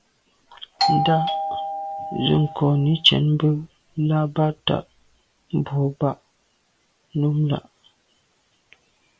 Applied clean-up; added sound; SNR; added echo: none; Doorbell; 2 dB; none.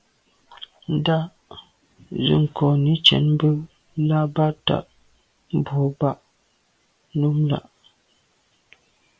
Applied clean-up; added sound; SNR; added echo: none; none; none; none.